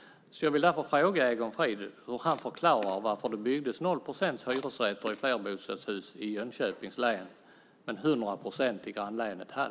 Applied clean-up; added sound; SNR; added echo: none; Chewing, mastication; 18 dB; none.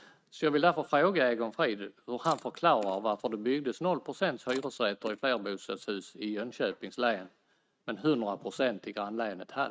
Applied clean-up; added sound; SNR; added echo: neural mask model RNNoise.